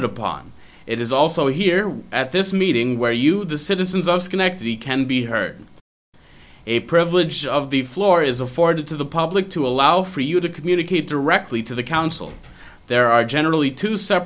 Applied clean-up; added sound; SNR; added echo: none; none; none; none.